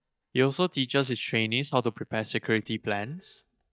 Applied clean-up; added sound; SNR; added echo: neural mask model DeepFilterNet 3.